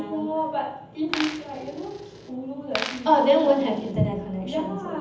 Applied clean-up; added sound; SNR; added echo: none; Coin (dropping); 11 dB; reverberation time 0.8 s.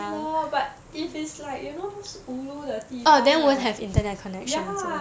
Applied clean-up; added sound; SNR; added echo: none; none; none; none.